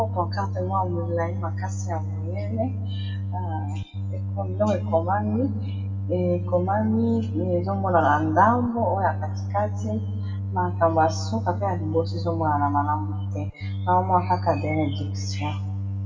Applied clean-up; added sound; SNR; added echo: none; Organ; 2 dB; reverberation time 1.0 s.